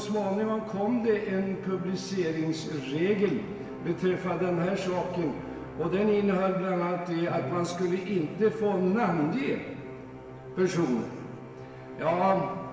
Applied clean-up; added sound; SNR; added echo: none; Musical instrument; 14 dB; reverberation time 1.4 s.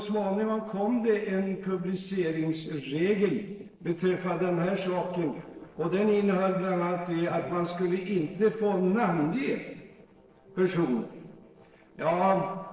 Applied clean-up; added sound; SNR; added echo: neural separator model SepFormer DNS4.